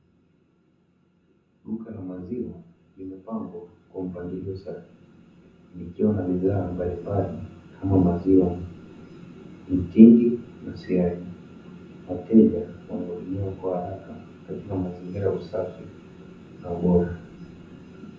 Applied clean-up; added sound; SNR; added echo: none; none; none; reverberation time 0.6 s.